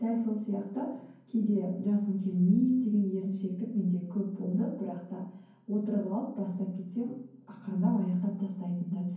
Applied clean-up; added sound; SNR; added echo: none; none; none; reverberation time 0.9 s.